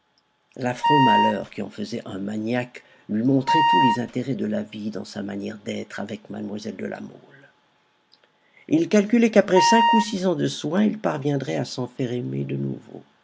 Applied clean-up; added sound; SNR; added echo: none; Wind instrument, woodwind instrument; -4 dB; none.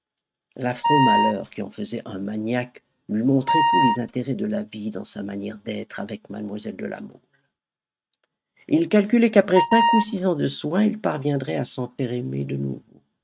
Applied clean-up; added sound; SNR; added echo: neural mask model RNNoise.